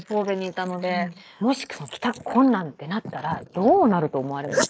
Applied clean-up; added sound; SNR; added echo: neural mask model Resemble Enhance denoiser.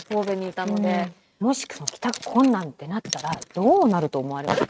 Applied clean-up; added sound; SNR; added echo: neural mask model RNNoise.